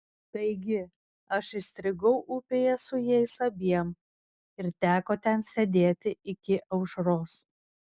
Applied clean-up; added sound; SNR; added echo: none; none; none; none.